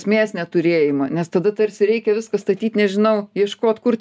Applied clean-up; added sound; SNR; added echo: none; none; none; none.